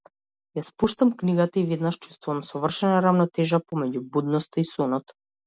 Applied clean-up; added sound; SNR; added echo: none; none; none; none.